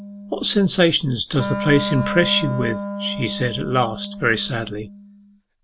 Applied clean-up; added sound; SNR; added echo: none; Wind instrument, woodwind instrument; 8 dB; none.